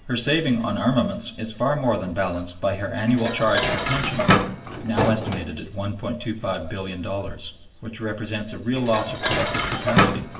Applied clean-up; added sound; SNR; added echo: none; Dishes, pots, and pans; 3 dB; reverberation time 0.8 s.